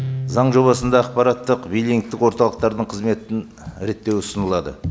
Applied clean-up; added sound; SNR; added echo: none; Guitar; 14 dB; none.